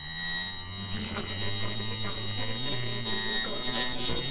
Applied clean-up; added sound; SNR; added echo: neural separator model SepFormer WHAMR!.